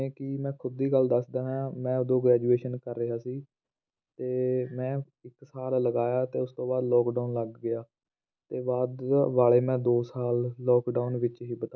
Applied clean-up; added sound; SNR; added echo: none; none; none; none.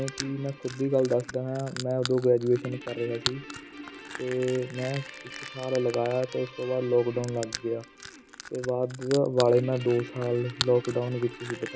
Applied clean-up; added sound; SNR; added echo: none; Guitar + Crushing; 12 dB; none.